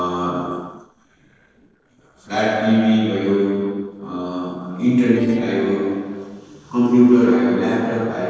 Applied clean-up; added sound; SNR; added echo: neural separator model SepFormer DNS4.